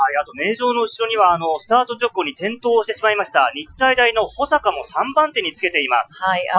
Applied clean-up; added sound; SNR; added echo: classical method Wiener filter.